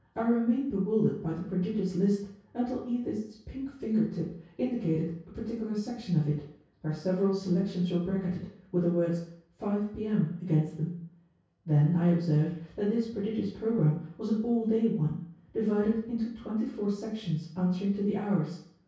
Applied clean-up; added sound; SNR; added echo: none; none; none; reverberation time 0.6 s.